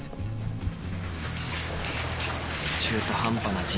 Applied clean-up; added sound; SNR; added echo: none; Camera; 11 dB; none.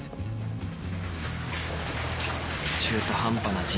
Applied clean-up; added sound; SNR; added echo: none; none; none; none.